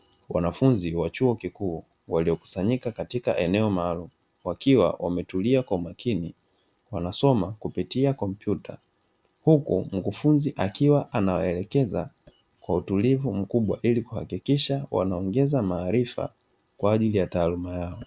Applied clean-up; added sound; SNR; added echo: none; none; none; none.